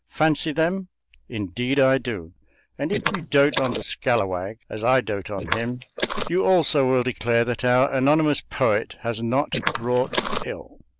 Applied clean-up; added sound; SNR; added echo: neural mask model Resemble Enhance denoiser.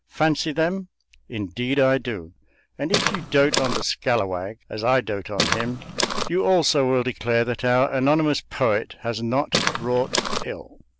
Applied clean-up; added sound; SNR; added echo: none; Walk, footsteps; 1 dB; none.